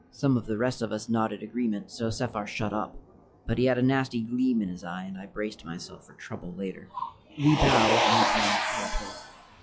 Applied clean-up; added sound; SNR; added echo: classical method log-MMSE.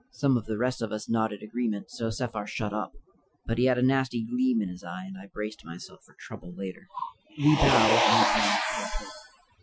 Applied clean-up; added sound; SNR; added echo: classical method Wiener filter.